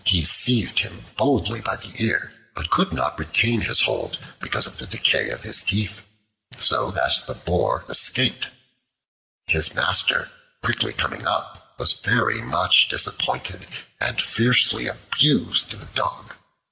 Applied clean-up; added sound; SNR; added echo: none; none; none; none.